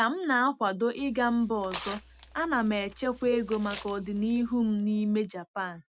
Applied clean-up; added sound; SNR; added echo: none; Tearing; 13 dB; none.